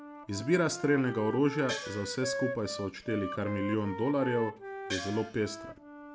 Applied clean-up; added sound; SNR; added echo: none; Gong + Wind instrument, woodwind instrument; 9 dB; none.